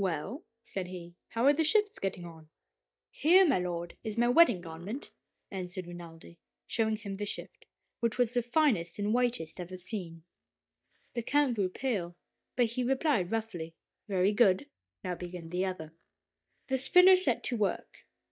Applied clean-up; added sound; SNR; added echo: neural mask model DeepFilterNet 3.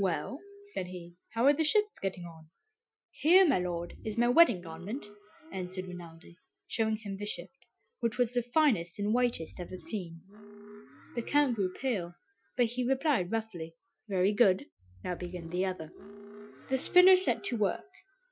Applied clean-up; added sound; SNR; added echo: classical method Wiener filter.